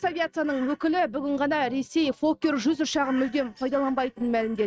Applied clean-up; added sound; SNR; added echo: neural mask model RNNoise.